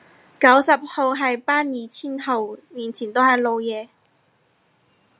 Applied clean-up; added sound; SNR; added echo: none; none; none; none.